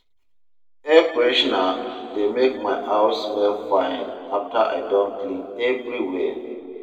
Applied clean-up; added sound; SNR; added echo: none; none; none; reverberation time 2.0 s.